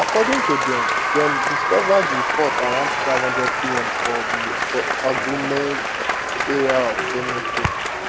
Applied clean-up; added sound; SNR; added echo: none; Applause; -2 dB; none.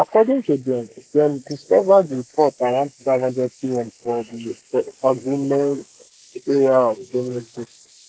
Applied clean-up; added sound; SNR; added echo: neural mask model Resemble Enhance denoiser.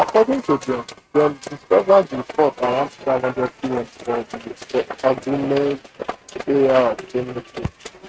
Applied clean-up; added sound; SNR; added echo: neural mask model RNNoise.